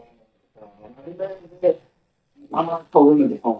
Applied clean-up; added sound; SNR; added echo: neural mask model DeepFilterNet 3.